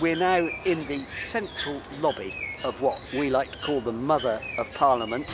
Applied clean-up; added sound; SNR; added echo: none; Bird; 12 dB; none.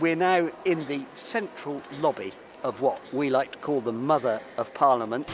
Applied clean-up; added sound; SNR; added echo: none; none; none; none.